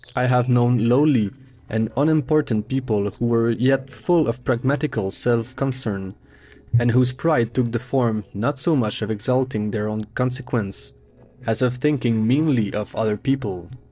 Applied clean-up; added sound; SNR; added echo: neural separator model SepFormer DNS4.